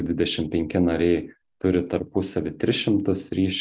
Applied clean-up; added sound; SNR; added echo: none; none; none; none.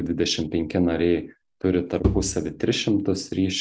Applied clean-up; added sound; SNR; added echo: none; Bowed string instrument; 5 dB; none.